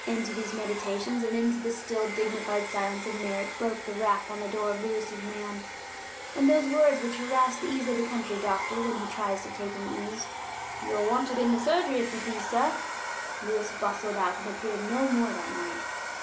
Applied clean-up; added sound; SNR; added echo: none; Domestic sounds, home sounds; 7 dB; none.